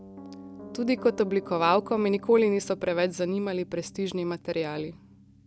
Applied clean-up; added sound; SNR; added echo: none; Piano; 17 dB; none.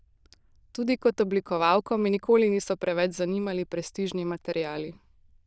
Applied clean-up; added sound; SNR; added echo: neural diffusion model UNIVERSE++.